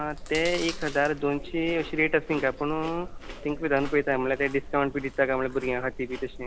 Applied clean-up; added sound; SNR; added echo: none; Chewing, mastication; 11 dB; none.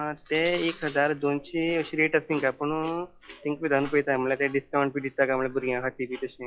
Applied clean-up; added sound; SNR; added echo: classical method log-MMSE.